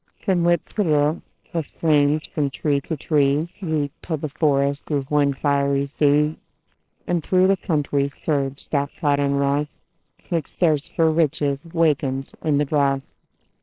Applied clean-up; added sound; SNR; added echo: neural separator model SepFormer WHAMR!.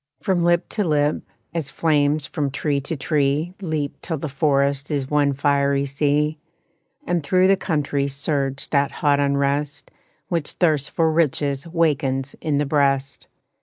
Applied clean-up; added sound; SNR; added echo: none; none; none; none.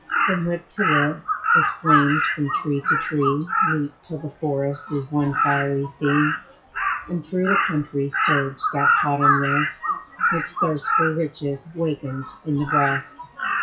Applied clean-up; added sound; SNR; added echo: classical method WPE with log-MMSE.